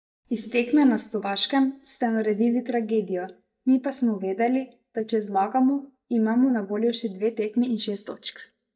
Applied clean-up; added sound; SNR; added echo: neural mask model DeepFilterNet 3.